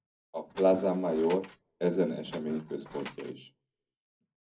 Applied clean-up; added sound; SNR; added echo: none; Tools; 16 dB; reverberation time 0.4 s.